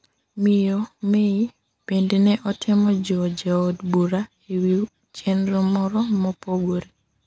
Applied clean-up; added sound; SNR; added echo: none; none; none; none.